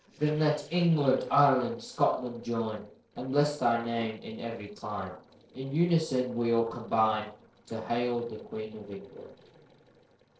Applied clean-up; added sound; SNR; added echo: neural separator model SepFormer DNS4.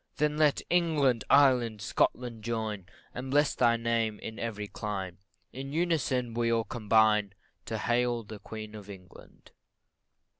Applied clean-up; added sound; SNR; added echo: none; none; none; none.